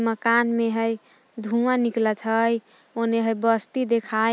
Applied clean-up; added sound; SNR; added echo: none; none; none; none.